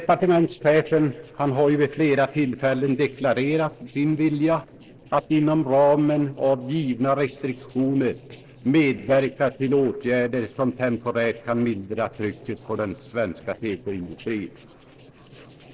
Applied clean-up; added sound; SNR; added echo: neural separator model SepFormer DNS4.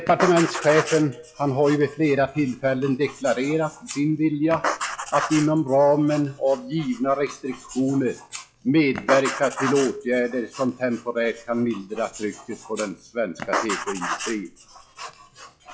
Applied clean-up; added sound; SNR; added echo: classical method log-MMSE.